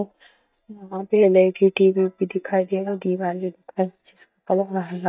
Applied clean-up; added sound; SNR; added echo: neural mask model DeepFilterNet 3.